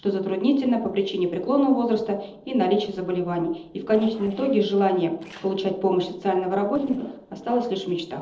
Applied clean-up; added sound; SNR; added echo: neural separator model SepFormer DNS4.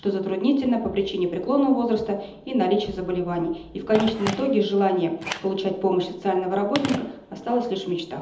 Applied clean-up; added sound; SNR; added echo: none; Telephone; 15 dB; reverberation time 1.2 s.